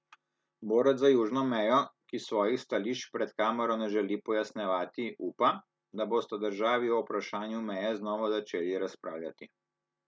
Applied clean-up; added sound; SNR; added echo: none; none; none; none.